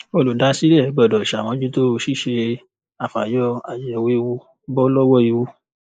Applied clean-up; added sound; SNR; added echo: neural mask model Resemble Enhance denoiser.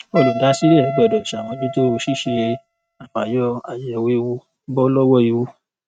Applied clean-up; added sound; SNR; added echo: neural mask model RNNoise.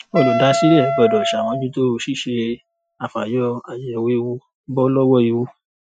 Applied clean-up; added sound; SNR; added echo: classical method Wiener filter.